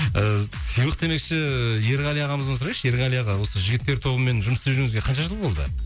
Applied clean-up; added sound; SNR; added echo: none; none; none; none.